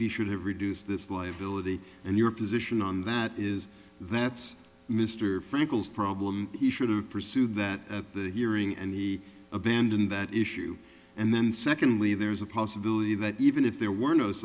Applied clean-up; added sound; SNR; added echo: none; none; none; none.